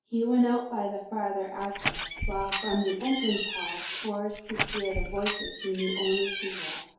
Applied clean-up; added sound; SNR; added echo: none; Door; 4 dB; reverberation time 2.4 s.